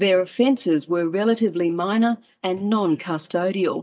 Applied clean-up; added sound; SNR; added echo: neural mask model DeepFilterNet 3.